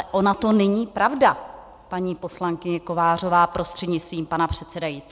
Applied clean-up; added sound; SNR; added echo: none; none; none; none.